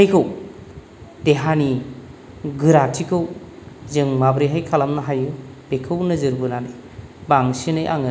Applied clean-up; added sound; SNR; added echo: none; none; none; none.